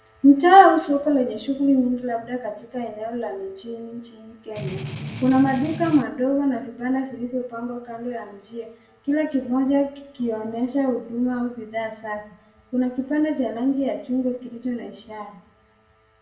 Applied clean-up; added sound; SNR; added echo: none; Strum; 9 dB; reverberation time 0.7 s.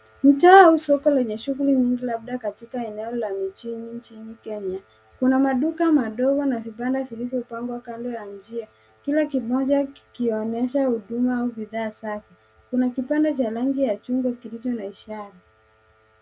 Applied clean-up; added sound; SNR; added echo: none; none; none; none.